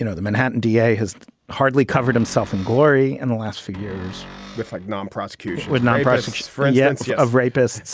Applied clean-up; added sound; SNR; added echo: none; Cupboard open or close; 19 dB; none.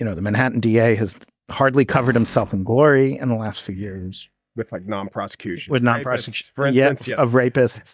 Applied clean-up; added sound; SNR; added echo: neural mask model DeepFilterNet 3.